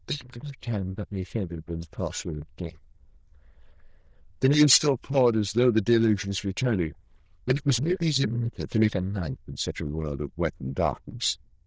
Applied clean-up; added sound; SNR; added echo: neural diffusion model UNIVERSE++.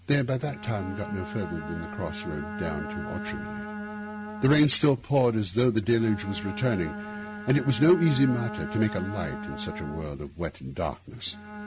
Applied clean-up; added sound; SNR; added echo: none; Bowed string instrument; 10 dB; none.